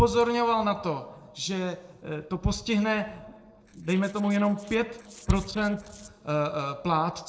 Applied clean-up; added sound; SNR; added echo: neural separator model SepFormer DNS4.